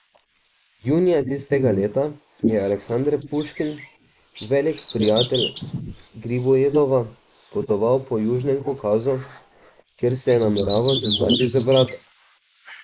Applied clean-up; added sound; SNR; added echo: neural mask model Resemble Enhance denoiser.